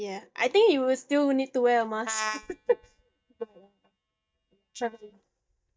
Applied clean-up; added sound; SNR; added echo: neural mask model DeepFilterNet 3.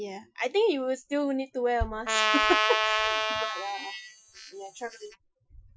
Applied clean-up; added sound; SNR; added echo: classical method Wiener filter.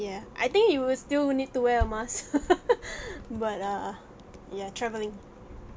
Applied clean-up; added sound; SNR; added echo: none; none; none; none.